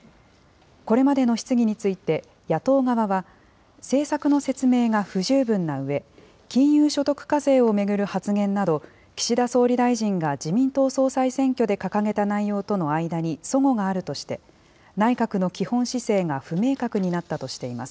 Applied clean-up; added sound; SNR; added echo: none; none; none; none.